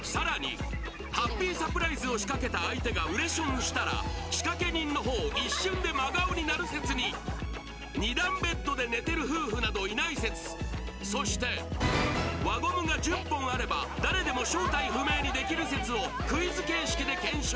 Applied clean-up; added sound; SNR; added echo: none; none; none; none.